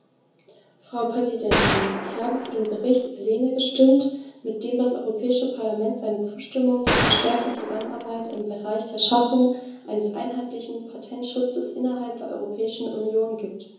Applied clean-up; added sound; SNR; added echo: none; Gunshot, gunfire; 1 dB; reverberation time 0.7 s.